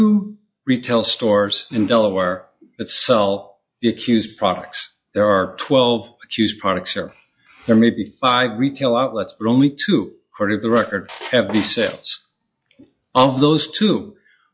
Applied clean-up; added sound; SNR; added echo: classical method log-MMSE.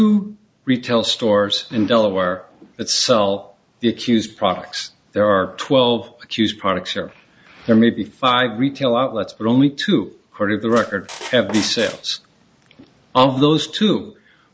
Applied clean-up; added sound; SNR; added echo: none; Squeak; 13 dB; none.